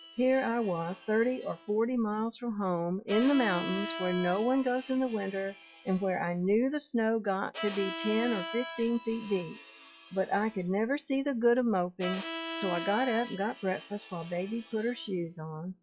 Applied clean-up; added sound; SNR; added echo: classical method log-MMSE.